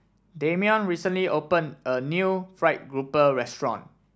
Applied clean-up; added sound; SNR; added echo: none; none; none; none.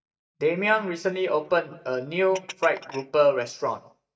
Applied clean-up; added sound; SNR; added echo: neural mask model DeepFilterNet 3.